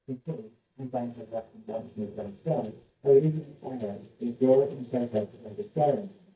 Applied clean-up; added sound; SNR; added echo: neural mask model DeepFilterNet 3.